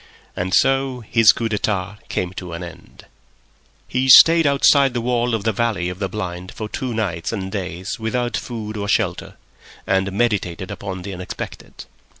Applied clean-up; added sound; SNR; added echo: none; none; none; none.